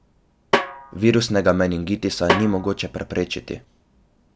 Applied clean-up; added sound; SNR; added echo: none; Snare drum; 4 dB; none.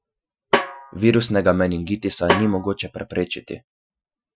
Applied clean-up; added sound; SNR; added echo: classical method Wiener filter.